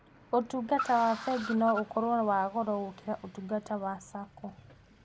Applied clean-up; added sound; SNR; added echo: none; Car; 13 dB; none.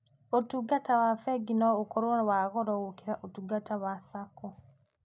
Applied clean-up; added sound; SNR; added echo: none; none; none; none.